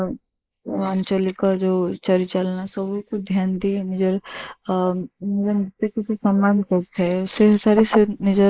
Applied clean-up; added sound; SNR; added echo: neural mask model Resemble Enhance denoiser.